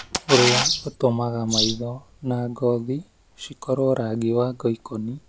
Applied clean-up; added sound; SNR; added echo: none; Bird vocalization, bird call, bird song + Camera; 5 dB; none.